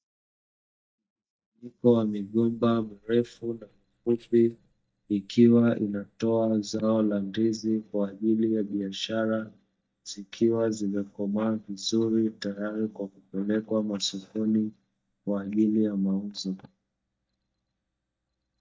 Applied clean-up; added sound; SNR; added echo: neural mask model DeepFilterNet 3.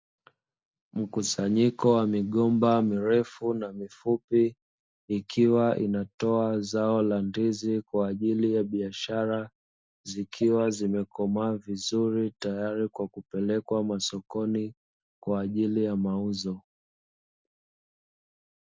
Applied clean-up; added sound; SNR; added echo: none; none; none; none.